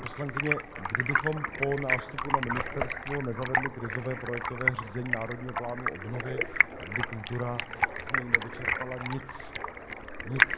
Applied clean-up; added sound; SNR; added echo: none; Stream; -4 dB; none.